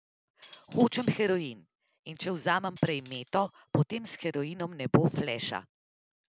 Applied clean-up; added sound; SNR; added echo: none; Cutlery, silverware; 15 dB; none.